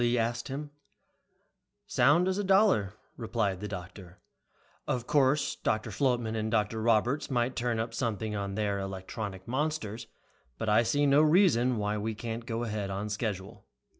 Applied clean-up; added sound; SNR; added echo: none; none; none; none.